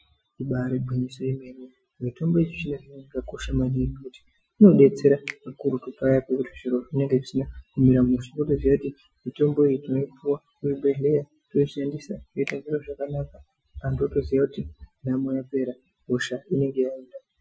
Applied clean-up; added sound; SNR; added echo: classical method Wiener filter.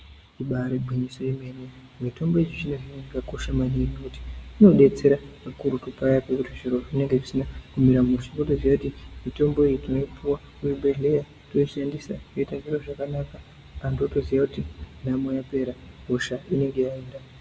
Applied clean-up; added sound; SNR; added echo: none; none; none; none.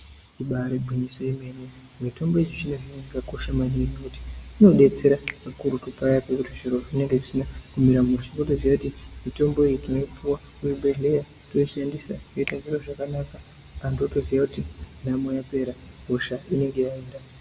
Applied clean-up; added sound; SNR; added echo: none; Finger snapping; 20 dB; none.